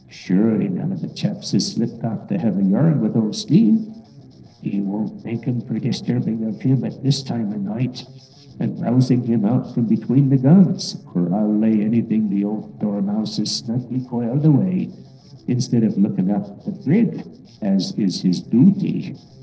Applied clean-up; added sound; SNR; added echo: neural separator model SepFormer DNS4.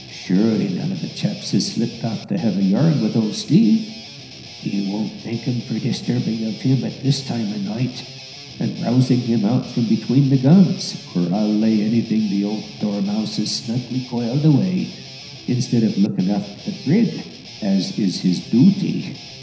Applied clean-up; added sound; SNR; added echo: none; Guitar; 18 dB; reverberation time 0.9 s.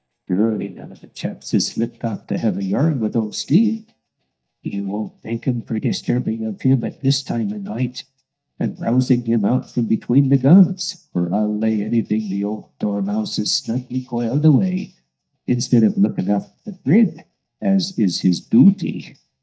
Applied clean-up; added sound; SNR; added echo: neural mask model DeepFilterNet 3.